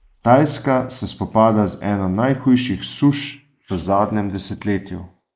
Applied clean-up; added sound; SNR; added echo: neural mask model Resemble Enhance denoiser.